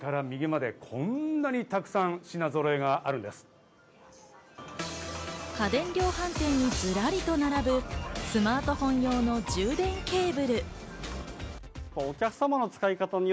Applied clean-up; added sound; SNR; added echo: none; none; none; none.